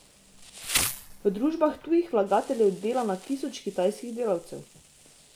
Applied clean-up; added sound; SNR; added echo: none; Insect; 10 dB; none.